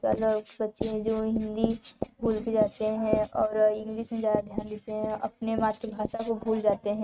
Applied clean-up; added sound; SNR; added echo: neural mask model RNNoise.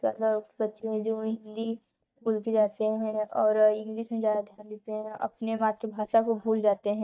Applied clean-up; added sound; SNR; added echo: neural mask model DeepFilterNet 3.